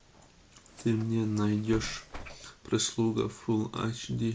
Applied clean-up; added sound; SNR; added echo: none; Bus; 14 dB; none.